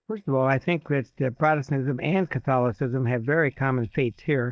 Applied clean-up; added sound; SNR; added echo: neural mask model DeepFilterNet 3.